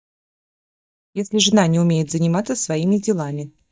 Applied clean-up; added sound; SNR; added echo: neural mask model DeepFilterNet 3.